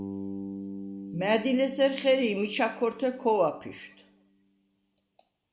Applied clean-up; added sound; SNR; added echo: none; Bass guitar; 13 dB; reverberation time 0.5 s.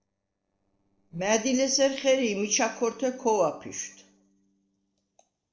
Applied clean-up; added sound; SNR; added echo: neural separator model SepFormer DNS4.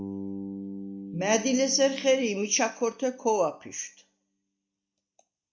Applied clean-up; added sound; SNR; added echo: neural mask model DeepFilterNet 3.